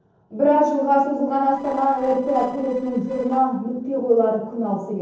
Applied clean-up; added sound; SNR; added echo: neural separator model SepFormer DNS4.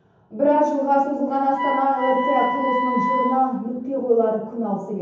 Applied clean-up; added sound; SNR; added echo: none; Wind instrument, woodwind instrument; 5 dB; reverberation time 0.9 s.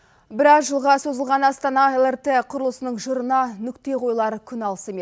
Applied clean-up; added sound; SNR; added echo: none; none; none; none.